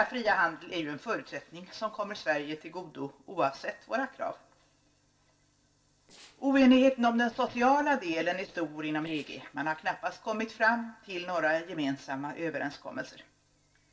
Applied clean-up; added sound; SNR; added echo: neural separator model SepFormer DNS4.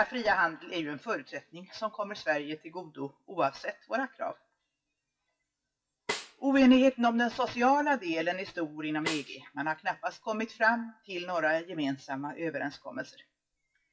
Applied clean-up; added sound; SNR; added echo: classical method WPE with log-MMSE.